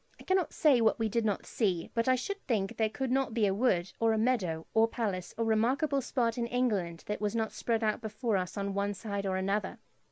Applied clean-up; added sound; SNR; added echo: none; none; none; none.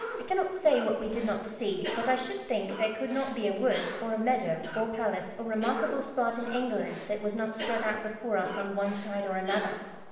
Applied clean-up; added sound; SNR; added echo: none; Cough; 11 dB; reverberation time 1.2 s.